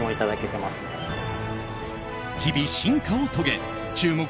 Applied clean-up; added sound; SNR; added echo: none; none; none; none.